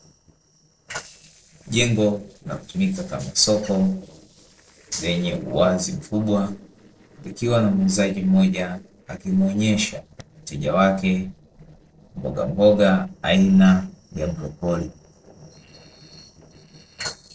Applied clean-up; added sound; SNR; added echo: neural separator model SepFormer DNS4.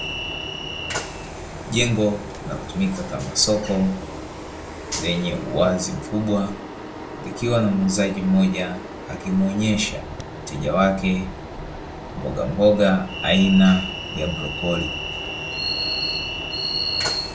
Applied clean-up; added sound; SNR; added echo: none; Train; 8 dB; reverberation time 0.2 s.